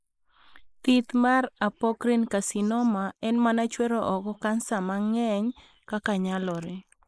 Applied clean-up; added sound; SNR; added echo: neural mask model Resemble Enhance denoiser.